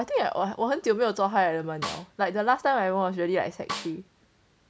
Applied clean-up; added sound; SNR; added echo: none; Snare drum; 10 dB; none.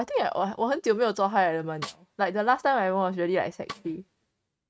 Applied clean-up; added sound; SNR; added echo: neural mask model RNNoise.